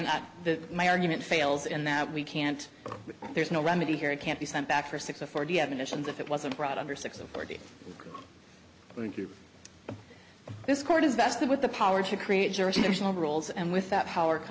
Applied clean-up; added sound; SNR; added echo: none; none; none; none.